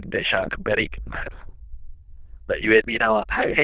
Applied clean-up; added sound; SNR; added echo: neural diffusion model UNIVERSE++.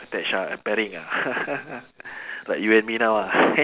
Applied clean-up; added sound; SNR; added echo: none; none; none; none.